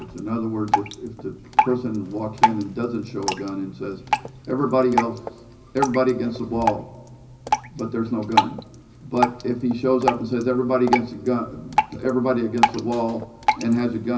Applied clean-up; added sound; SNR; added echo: none; Drip; 2 dB; reverberation time 0.4 s.